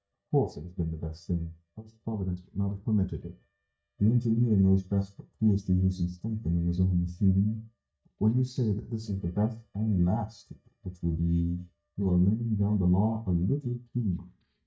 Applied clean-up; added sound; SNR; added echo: neural mask model DeepFilterNet 3.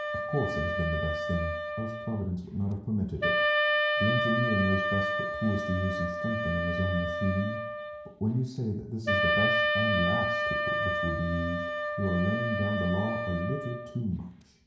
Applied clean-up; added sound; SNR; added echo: none; Wind instrument, woodwind instrument; -1 dB; reverberation time 0.6 s.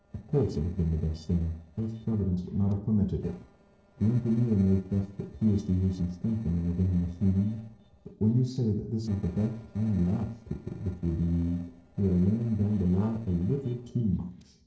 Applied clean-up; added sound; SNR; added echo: neural separator model SepFormer DNS4.